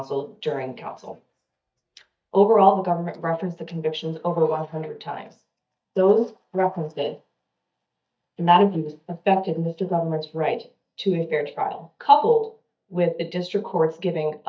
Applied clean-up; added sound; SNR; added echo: neural mask model DeepFilterNet 3.